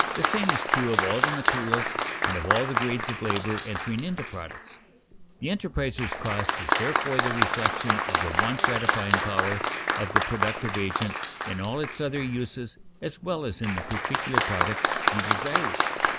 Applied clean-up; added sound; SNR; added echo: none; Applause; -3 dB; none.